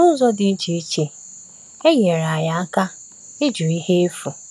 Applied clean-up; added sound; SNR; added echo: none; none; none; none.